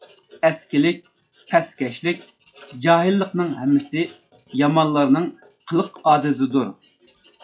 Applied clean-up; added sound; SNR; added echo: classical method log-MMSE.